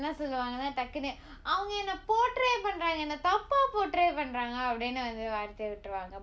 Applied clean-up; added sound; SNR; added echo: none; none; none; none.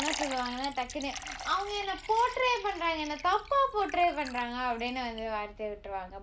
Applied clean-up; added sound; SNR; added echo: none; Liquid; 12 dB; none.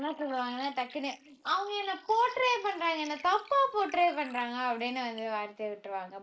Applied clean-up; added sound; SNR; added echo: neural mask model Resemble Enhance denoiser.